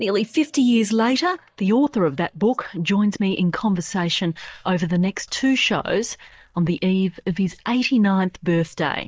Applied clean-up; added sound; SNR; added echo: neural mask model DeepFilterNet 3.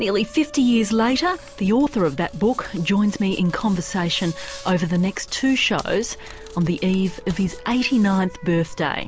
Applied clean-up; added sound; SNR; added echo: none; Hands; 19 dB; none.